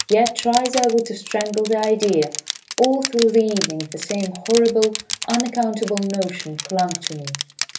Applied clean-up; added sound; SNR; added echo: none; Crushing; 9 dB; reverberation time 0.3 s.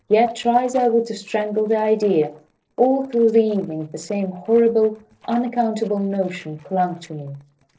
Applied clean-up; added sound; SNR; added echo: neural separator model SepFormer DNS4.